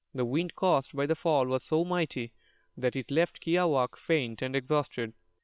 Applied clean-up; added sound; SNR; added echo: neural separator model SepFormer WHAM!.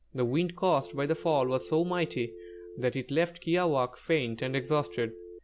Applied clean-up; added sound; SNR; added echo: none; Telephone; 15 dB; none.